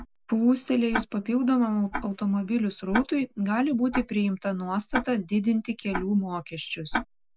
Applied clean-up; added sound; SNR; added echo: none; Tick-tock; 10 dB; none.